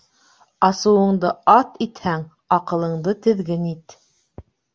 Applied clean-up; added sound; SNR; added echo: none; none; none; none.